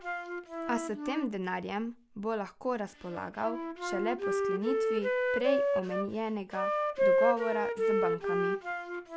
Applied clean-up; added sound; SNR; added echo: none; Wind instrument, woodwind instrument; -4 dB; none.